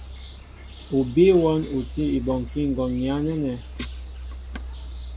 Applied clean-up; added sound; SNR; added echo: none; Bird vocalization, bird call, bird song; 11 dB; none.